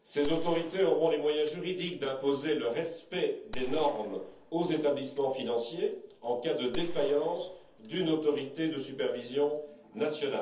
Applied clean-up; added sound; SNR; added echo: none; Gunshot, gunfire; 11 dB; reverberation time 0.7 s.